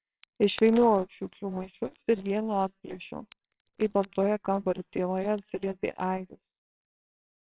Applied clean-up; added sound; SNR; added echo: neural separator model SepFormer WHAMR!.